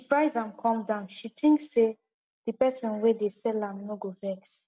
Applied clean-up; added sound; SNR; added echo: none; none; none; none.